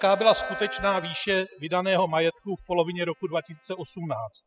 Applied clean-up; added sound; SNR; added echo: classical method spectral subtraction.